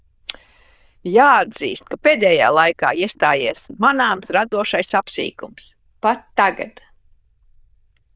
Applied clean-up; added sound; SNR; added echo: neural diffusion model UNIVERSE++.